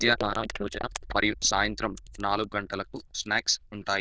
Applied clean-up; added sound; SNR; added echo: neural diffusion model UNIVERSE++.